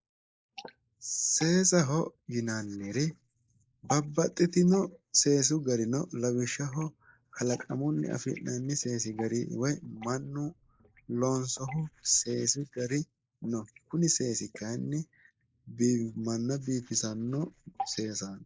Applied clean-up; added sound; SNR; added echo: neural mask model Resemble Enhance denoiser.